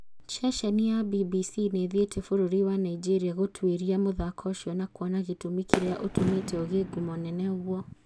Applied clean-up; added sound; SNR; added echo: none; Fireworks; 5 dB; none.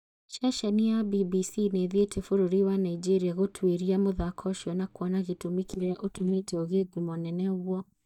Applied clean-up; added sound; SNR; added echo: neural mask model DeepFilterNet 3.